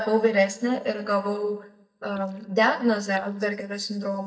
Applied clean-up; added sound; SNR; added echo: neural mask model DeepFilterNet 3.